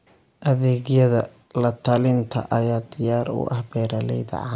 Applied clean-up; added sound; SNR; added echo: none; none; none; none.